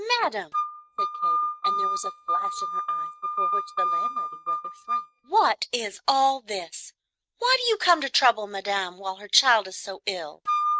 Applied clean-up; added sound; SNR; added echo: neural mask model RNNoise.